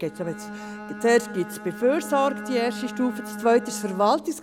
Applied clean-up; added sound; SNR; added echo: none; Bowed string instrument; 11 dB; none.